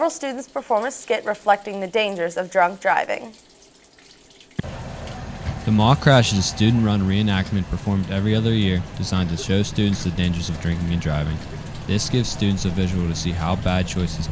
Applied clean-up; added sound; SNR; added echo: none; Thunder; 20 dB; none.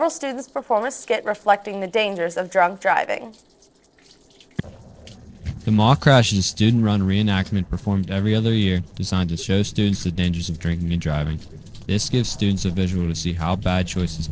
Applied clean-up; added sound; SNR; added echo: neural separator model SepFormer DNS4.